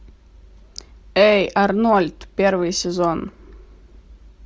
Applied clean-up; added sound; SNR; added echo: none; none; none; none.